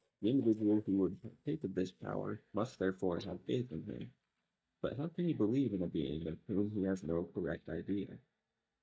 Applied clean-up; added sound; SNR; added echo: neural mask model DeepFilterNet 3.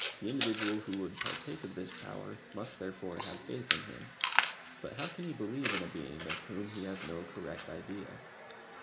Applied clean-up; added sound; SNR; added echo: none; Chewing, mastication; -2 dB; reverberation time 0.4 s.